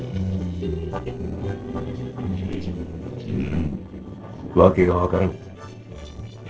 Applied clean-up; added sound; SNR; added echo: neural separator model SepFormer DNS4.